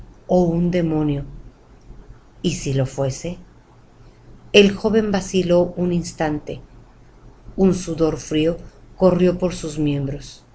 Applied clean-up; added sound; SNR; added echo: none; none; none; none.